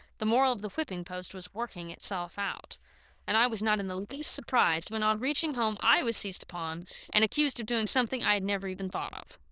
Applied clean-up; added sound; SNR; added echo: neural diffusion model UNIVERSE++.